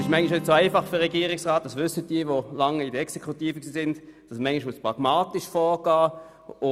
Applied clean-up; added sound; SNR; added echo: none; Acoustic guitar; 17 dB; none.